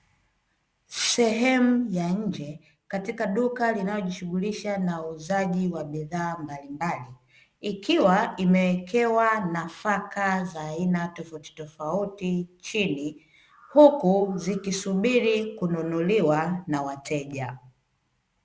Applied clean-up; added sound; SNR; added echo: none; none; none; none.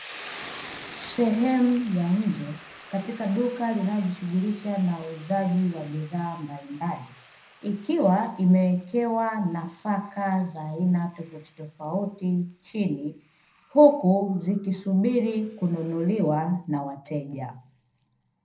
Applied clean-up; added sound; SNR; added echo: none; Boiling / Hiss; 19 dB; reverberation time 0.2 s.